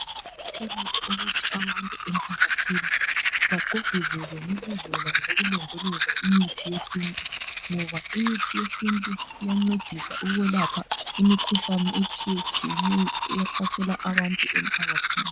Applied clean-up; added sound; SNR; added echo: none; Domestic sounds, home sounds; -1 dB; none.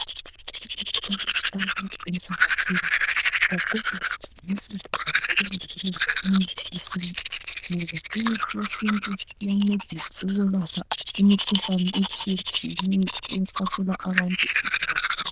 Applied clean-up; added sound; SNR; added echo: neural diffusion model UNIVERSE++.